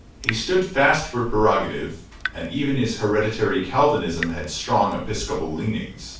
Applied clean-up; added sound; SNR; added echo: none; Drip / Water tap, faucet; 15 dB; reverberation time 0.3 s.